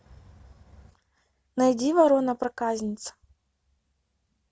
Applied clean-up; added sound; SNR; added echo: none; none; none; none.